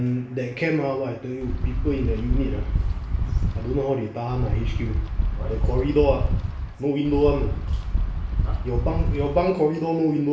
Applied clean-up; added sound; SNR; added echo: none; Wind; -1 dB; reverberation time 0.5 s.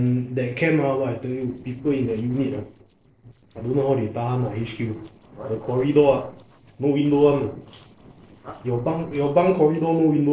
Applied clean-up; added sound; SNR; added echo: neural separator model SepFormer DNS4.